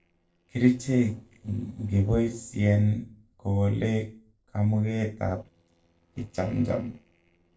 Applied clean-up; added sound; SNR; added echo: neural separator model SepFormer DNS4.